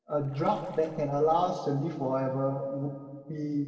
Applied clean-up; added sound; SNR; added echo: neural separator model SepFormer DNS4.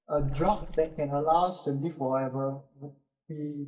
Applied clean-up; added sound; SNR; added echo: neural mask model DeepFilterNet 3.